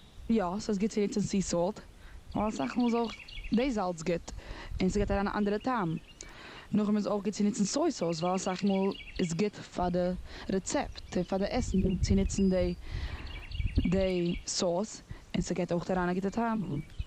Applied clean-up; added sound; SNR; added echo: none; Bird vocalization, bird call, bird song; 9 dB; none.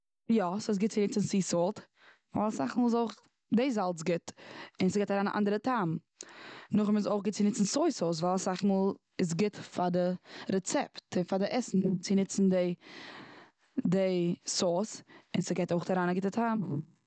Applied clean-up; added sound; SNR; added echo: none; none; none; none.